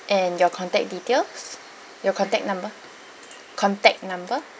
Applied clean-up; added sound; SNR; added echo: none; none; none; none.